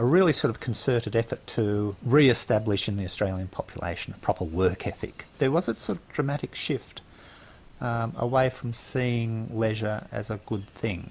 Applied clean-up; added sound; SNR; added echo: none; Chirp, tweet; 18 dB; none.